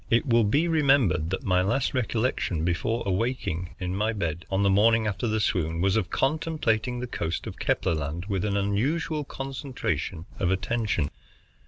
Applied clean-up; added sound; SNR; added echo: none; none; none; none.